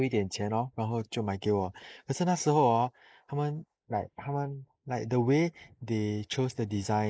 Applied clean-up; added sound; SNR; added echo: neural mask model Resemble Enhance denoiser.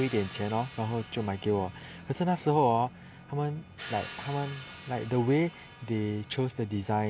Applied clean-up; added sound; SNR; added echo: none; Crash cymbal; 17 dB; none.